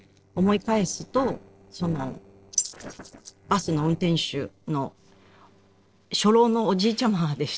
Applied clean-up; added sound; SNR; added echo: neural separator model SepFormer DNS4.